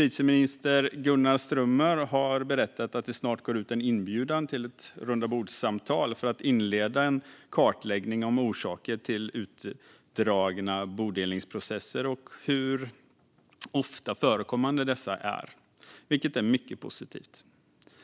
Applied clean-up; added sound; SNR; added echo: none; none; none; none.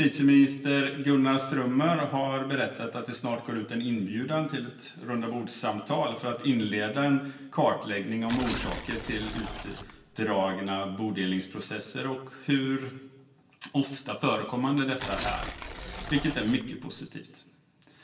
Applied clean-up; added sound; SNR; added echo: none; Tearing; 10 dB; reverberation time 0.9 s.